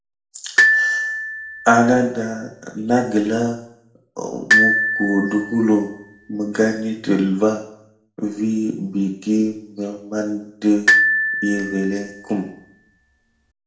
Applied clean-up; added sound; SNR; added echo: none; Glockenspiel; 0 dB; reverberation time 0.6 s.